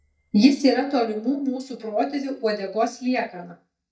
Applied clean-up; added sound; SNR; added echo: neural mask model DeepFilterNet 3.